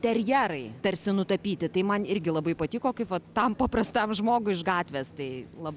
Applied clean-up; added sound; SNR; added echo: none; none; none; none.